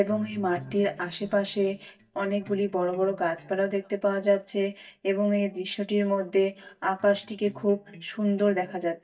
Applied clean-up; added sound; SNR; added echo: neural mask model DeepFilterNet 3.